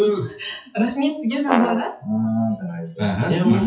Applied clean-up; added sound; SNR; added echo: classical method WPE with log-MMSE.